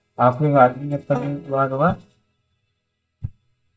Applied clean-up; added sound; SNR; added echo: neural mask model DeepFilterNet 3.